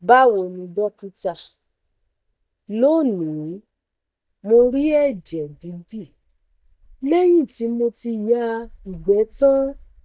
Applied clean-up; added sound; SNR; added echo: neural mask model DeepFilterNet 3.